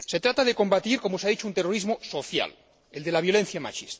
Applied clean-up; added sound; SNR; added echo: neural separator model SepFormer DNS4.